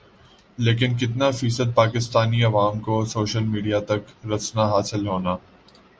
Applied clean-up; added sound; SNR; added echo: none; none; none; none.